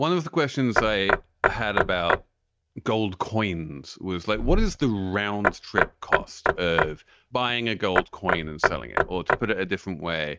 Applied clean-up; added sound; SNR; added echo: neural mask model RNNoise.